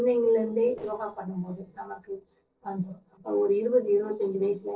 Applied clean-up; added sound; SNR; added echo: neural separator model SepFormer DNS4.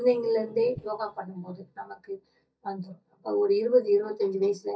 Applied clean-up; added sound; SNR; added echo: neural mask model DeepFilterNet 3.